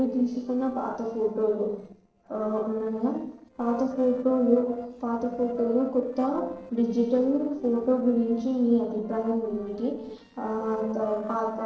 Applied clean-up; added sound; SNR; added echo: neural separator model SepFormer DNS4.